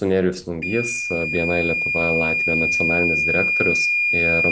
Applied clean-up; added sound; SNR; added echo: none; Microwave oven / Alarm; -2 dB; none.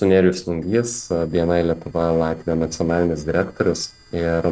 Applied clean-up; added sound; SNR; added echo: neural separator model SepFormer DNS4.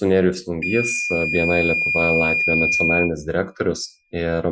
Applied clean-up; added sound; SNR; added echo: classical method Wiener filter.